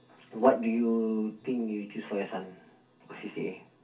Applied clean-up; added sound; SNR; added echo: none; none; none; reverberation time 0.3 s.